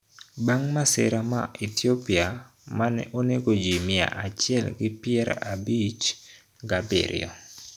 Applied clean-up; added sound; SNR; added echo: none; none; none; none.